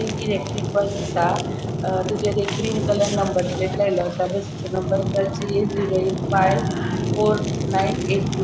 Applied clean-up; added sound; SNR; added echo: none; Fire; 2 dB; none.